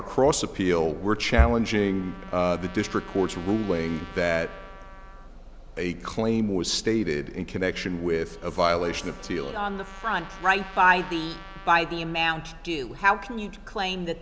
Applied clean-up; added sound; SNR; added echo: none; Trumpet + Bus; 17 dB; none.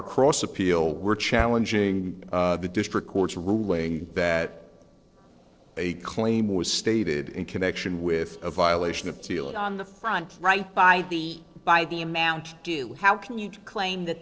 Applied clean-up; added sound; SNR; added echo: neural separator model SepFormer DNS4.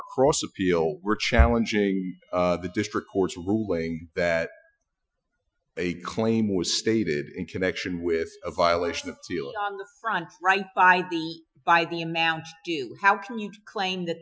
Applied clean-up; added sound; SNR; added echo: classical method Wiener filter.